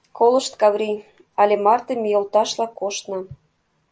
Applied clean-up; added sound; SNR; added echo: none; none; none; none.